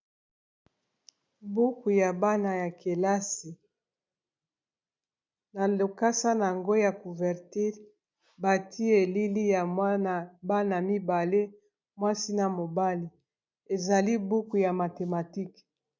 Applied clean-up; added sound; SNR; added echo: none; none; none; none.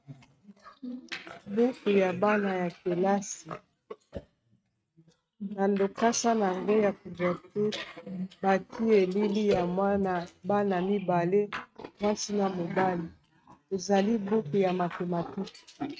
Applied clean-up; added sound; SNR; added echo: neural mask model RNNoise.